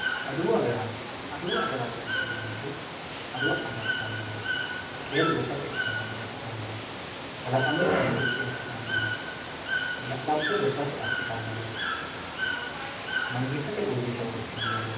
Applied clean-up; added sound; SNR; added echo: none; Water / Bird; 0 dB; reverberation time 0.6 s.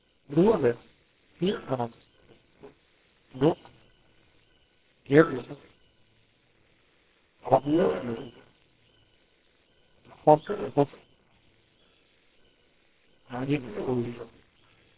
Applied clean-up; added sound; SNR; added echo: neural separator model SepFormer WHAMR!.